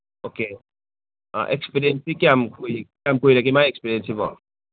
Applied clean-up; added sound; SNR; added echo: none; none; none; none.